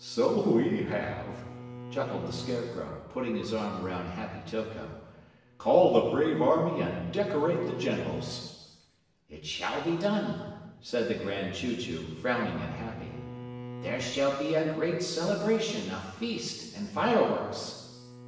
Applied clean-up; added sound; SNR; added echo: none; Bowed string instrument; 16 dB; reverberation time 1.3 s.